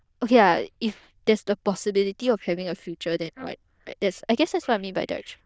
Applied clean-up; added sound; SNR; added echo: neural diffusion model UNIVERSE++.